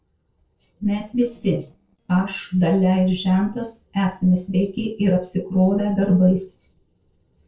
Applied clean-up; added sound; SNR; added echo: neural separator model SepFormer DNS4.